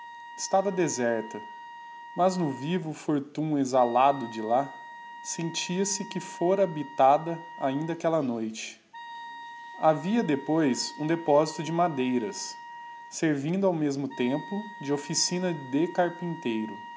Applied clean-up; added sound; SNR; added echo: none; Wind instrument, woodwind instrument; 16 dB; none.